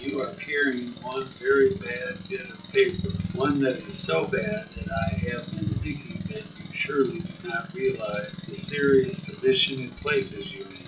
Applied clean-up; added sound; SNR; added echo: classical method WPE with log-MMSE.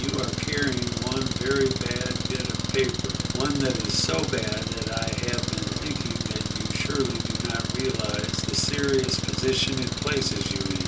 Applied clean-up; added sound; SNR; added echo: none; Engine; -1 dB; reverberation time 0.3 s.